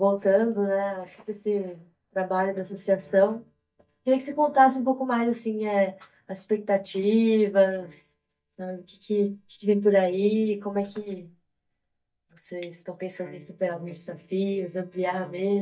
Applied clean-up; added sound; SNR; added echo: neural mask model DeepFilterNet 3.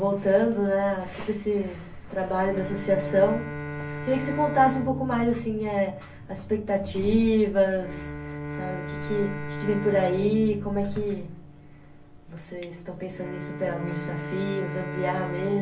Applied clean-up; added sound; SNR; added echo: none; Bowed string instrument; 10 dB; reverberation time 0.2 s.